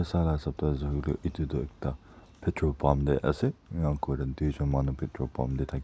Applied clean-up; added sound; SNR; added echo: none; none; none; none.